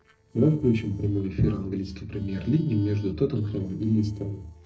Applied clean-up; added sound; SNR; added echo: neural separator model SepFormer DNS4.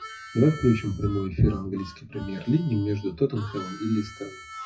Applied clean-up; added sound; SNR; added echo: classical method WPE with log-MMSE.